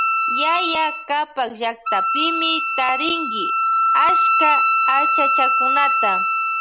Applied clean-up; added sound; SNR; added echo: none; Wind instrument, woodwind instrument; -5 dB; none.